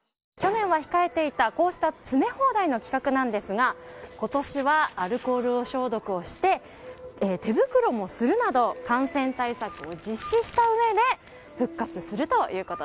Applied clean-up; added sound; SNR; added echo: none; none; none; none.